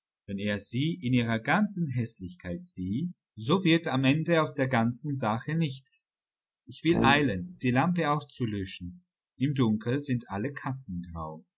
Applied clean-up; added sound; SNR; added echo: none; Brass instrument; 2 dB; none.